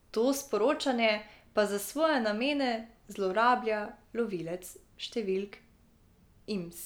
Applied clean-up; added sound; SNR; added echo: none; none; none; none.